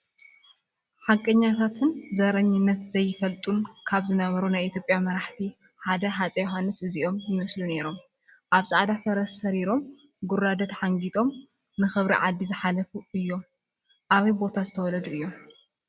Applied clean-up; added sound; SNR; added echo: none; none; none; none.